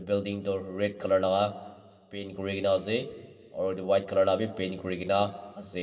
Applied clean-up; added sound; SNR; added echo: none; none; none; reverberation time 1.7 s.